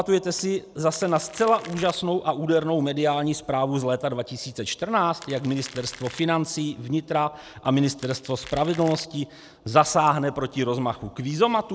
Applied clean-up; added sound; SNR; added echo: none; Crackle; 19 dB; none.